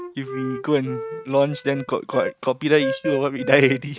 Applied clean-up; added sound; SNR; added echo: neural mask model RNNoise.